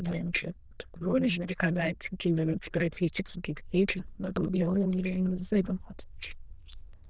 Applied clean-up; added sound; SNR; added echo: neural diffusion model UNIVERSE++.